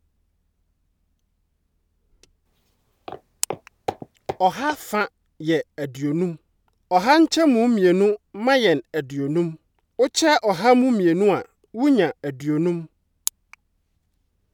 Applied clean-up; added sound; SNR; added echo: none; Walk, footsteps; 14 dB; none.